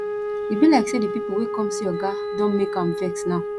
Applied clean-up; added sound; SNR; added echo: none; Wind instrument, woodwind instrument; 4 dB; none.